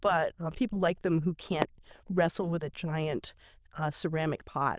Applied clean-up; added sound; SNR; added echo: neural diffusion model UNIVERSE++.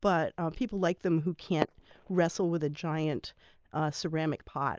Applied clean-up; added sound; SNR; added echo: neural mask model Resemble Enhance denoiser.